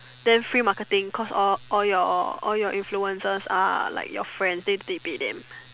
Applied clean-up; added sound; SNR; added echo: none; none; none; none.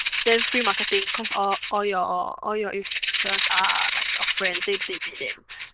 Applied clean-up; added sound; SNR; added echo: neural diffusion model UNIVERSE++.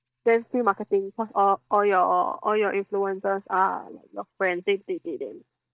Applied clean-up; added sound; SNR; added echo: neural mask model DeepFilterNet 3.